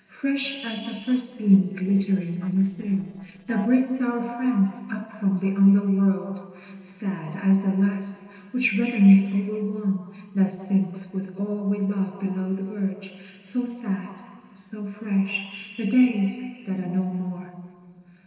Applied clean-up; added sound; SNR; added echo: neural separator model SepFormer DNS4.